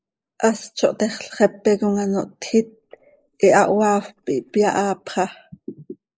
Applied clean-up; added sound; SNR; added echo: neural mask model Resemble Enhance denoiser.